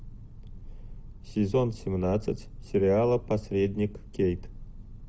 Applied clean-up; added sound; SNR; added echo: none; none; none; none.